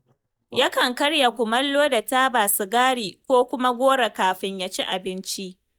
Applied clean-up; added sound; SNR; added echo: neural mask model DeepFilterNet 3.